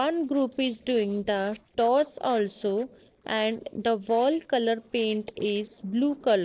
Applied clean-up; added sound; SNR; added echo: neural separator model SepFormer DNS4.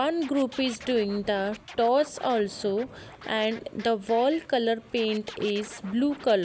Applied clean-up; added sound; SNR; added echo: none; Scratching (performance technique); 19 dB; none.